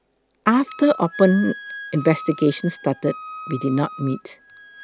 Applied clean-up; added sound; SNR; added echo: none; Wind instrument, woodwind instrument; 15 dB; none.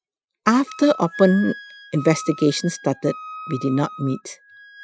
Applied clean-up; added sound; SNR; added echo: classical method Wiener filter.